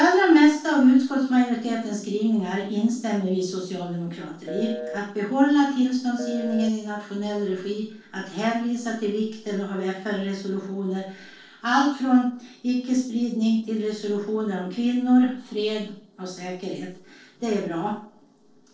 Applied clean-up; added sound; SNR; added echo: neural separator model SepFormer DNS4.